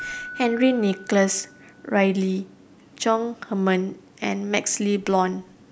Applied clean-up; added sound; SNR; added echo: none; Keyboard (musical); 20 dB; none.